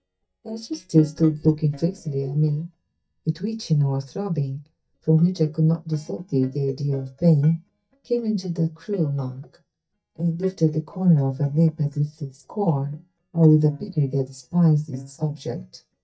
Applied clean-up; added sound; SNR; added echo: neural mask model DeepFilterNet 3.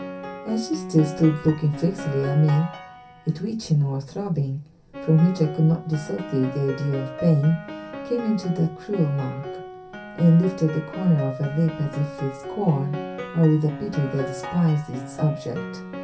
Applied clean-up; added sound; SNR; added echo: none; Piano; 12 dB; reverberation time 0.3 s.